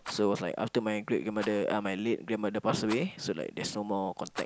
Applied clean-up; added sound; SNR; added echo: none; Rattle; 18 dB; none.